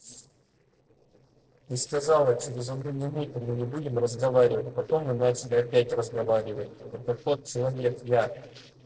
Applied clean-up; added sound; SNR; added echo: neural separator model SepFormer DNS4.